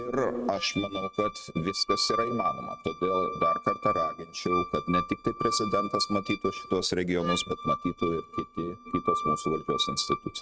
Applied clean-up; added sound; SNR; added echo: neural mask model RNNoise.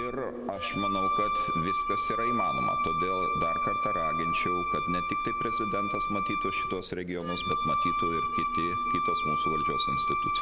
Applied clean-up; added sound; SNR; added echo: none; Wind instrument, woodwind instrument; -5 dB; none.